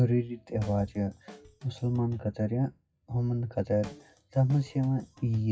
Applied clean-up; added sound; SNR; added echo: classical method WPE with log-MMSE.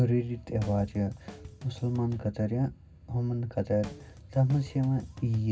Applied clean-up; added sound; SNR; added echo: none; Drum kit; 16 dB; reverberation time 0.4 s.